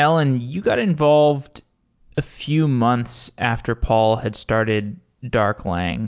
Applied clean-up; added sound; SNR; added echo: none; none; none; none.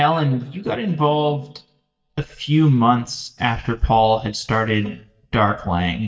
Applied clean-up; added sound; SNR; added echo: neural mask model DeepFilterNet 3.